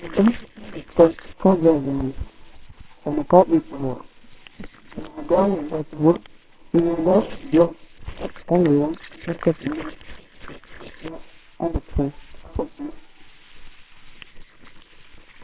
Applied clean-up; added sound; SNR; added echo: neural separator model SepFormer WHAMR!.